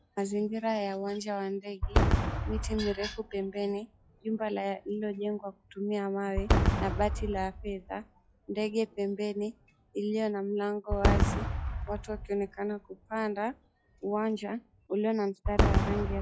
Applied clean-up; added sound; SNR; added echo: classical method log-MMSE.